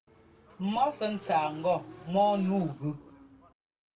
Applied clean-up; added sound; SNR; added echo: none; Motorcycle / Engine; 17 dB; reverberation time 0.2 s.